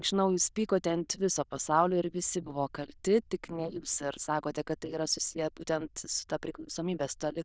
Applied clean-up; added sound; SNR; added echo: neural diffusion model UNIVERSE++.